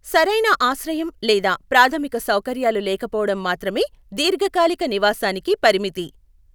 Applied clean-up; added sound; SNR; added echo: none; none; none; none.